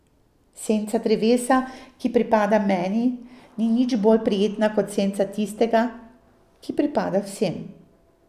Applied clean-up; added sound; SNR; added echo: none; none; none; none.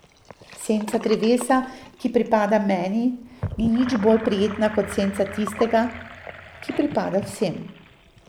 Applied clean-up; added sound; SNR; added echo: none; Sink (filling or washing) / Gurgling; 14 dB; none.